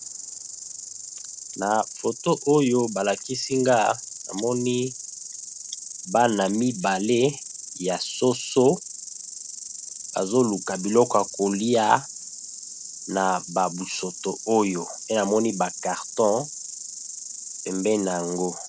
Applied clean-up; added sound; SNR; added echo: none; Insect; 11 dB; none.